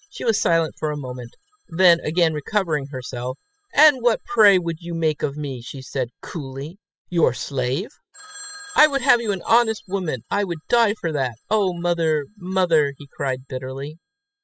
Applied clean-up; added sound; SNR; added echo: classical method spectral subtraction.